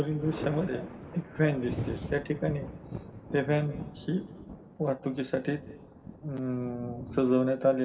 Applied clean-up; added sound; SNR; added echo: none; Thunder; 11 dB; reverberation time 1.9 s.